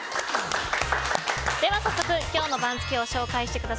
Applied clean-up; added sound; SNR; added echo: none; none; none; none.